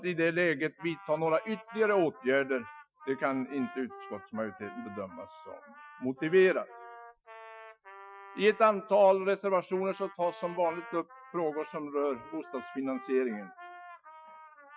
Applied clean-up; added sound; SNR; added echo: classical method Wiener filter.